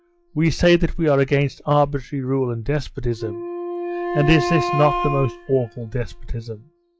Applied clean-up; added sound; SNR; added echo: classical method log-MMSE.